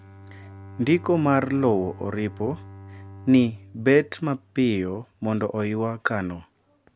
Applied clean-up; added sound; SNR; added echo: none; Bowed string instrument; 20 dB; none.